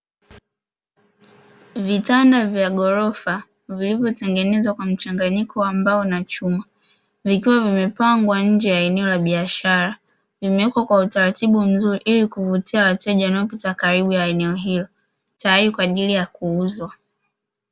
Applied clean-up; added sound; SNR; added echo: none; none; none; none.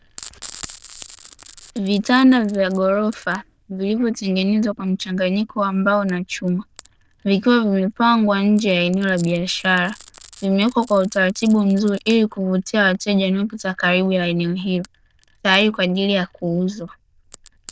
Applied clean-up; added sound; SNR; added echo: neural diffusion model UNIVERSE++.